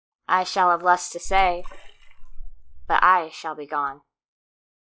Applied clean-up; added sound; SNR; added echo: classical method log-MMSE.